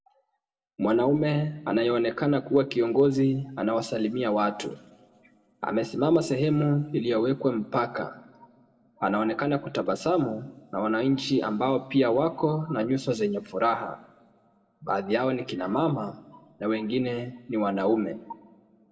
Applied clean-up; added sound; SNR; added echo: none; none; none; reverberation time 1.1 s.